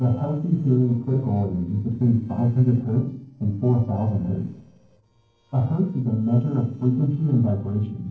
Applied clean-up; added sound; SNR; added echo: neural separator model SepFormer DNS4.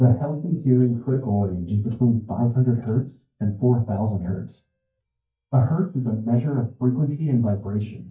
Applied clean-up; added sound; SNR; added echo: neural mask model DeepFilterNet 3.